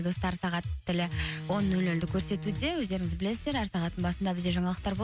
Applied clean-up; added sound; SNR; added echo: none; Bowed string instrument; 11 dB; none.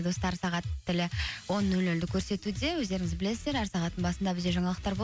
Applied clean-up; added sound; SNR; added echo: none; none; none; none.